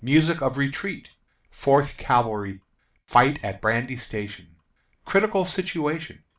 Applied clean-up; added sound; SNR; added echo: none; none; none; none.